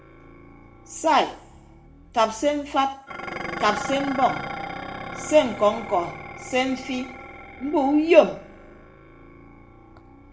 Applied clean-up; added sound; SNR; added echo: none; Dishes, pots, and pans; 12 dB; reverberation time 0.6 s.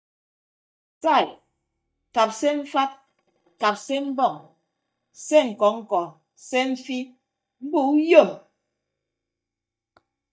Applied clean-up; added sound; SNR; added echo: neural mask model DeepFilterNet 3.